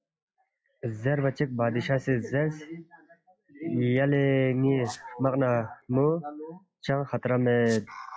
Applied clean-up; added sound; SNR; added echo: classical method log-MMSE.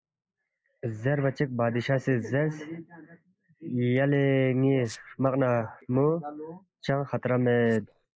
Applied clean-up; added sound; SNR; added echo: neural mask model Resemble Enhance denoiser.